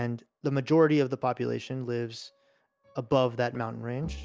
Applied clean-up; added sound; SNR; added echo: none; none; none; none.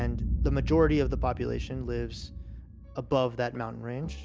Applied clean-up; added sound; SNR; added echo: none; Boom; 3 dB; none.